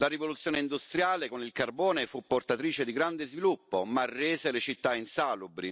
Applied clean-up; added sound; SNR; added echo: none; none; none; none.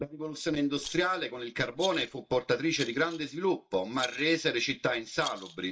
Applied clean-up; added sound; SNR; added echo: neural mask model DeepFilterNet 3.